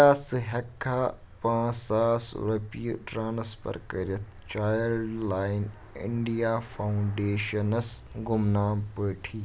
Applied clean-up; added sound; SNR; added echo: none; none; none; none.